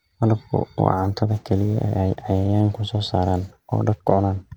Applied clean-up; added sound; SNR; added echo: none; none; none; none.